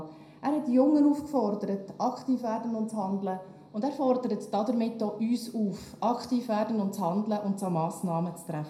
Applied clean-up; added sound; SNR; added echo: none; none; none; reverberation time 0.4 s.